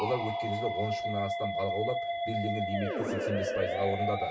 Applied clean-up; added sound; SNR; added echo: none; Musical instrument; -2 dB; reverberation time 0.1 s.